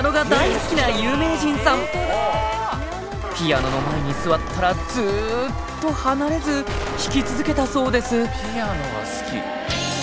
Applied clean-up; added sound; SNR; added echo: none; Gunshot, gunfire; 11 dB; none.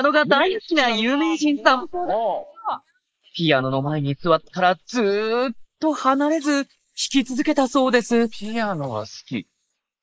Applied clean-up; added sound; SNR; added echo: neural mask model Resemble Enhance denoiser.